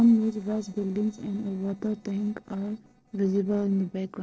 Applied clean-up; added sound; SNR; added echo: neural separator model SepFormer DNS4.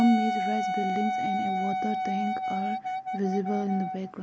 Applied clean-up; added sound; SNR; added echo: none; Wind instrument, woodwind instrument; 0 dB; none.